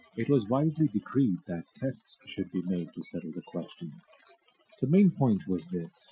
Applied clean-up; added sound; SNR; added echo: classical method Wiener filter.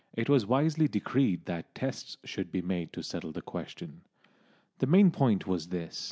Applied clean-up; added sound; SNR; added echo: none; none; none; none.